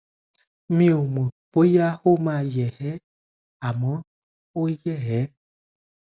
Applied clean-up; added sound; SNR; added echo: none; none; none; none.